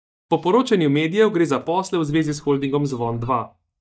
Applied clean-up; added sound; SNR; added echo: neural mask model DeepFilterNet 3.